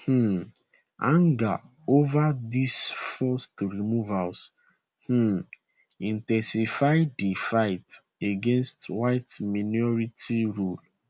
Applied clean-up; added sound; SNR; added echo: none; none; none; none.